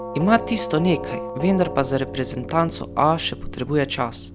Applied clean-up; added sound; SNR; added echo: none; Doorbell; 10 dB; none.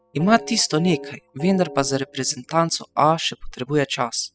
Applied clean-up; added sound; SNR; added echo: classical method spectral subtraction.